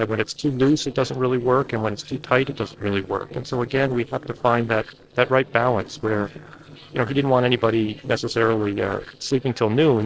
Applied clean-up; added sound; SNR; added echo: neural separator model SepFormer DNS4.